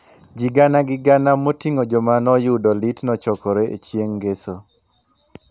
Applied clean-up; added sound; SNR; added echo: none; none; none; none.